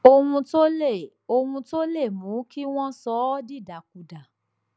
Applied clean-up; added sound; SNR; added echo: none; none; none; none.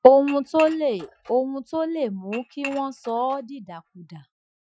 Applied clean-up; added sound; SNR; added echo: classical method Wiener filter.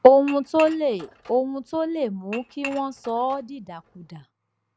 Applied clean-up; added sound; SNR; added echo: none; Dishes, pots, and pans / Chink, clink; 19 dB; none.